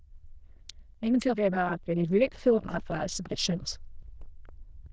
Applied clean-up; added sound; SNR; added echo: neural diffusion model UNIVERSE++.